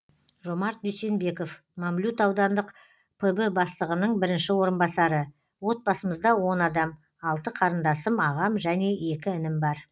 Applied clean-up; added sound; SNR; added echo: none; none; none; none.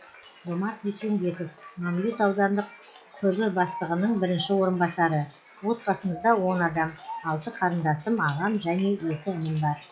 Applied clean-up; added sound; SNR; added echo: classical method log-MMSE.